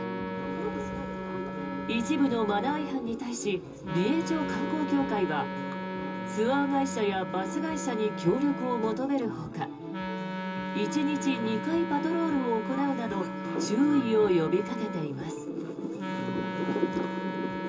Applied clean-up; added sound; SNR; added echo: none; Wind instrument, woodwind instrument; 7 dB; reverberation time 0.2 s.